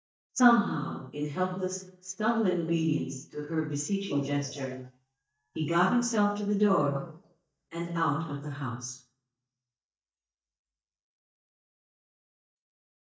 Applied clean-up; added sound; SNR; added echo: neural mask model DeepFilterNet 3.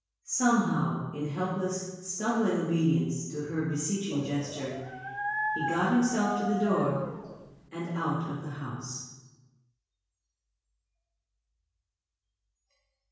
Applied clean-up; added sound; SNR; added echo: none; Dog; 5 dB; reverberation time 1.0 s.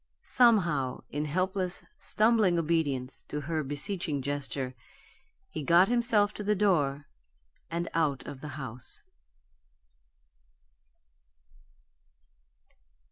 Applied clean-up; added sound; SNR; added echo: none; none; none; none.